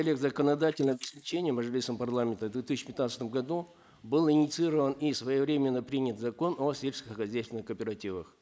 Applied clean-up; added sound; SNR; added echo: neural mask model Resemble Enhance denoiser.